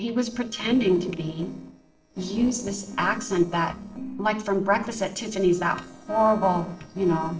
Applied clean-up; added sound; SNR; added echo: neural separator model SepFormer DNS4.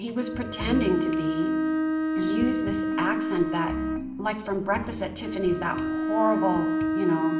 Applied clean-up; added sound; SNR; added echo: none; Bowed string instrument; 0 dB; reverberation time 1.9 s.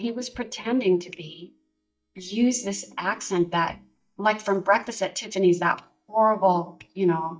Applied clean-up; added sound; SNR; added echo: neural mask model DeepFilterNet 3.